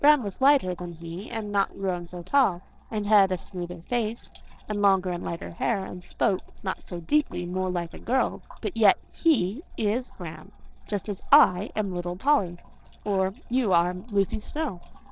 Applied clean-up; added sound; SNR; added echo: neural separator model SepFormer DNS4.